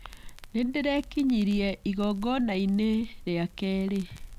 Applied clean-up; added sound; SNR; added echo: none; Crackle; 15 dB; none.